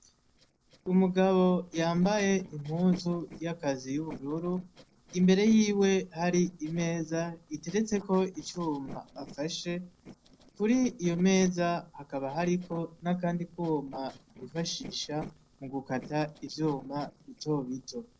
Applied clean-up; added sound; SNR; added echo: neural separator model SepFormer DNS4.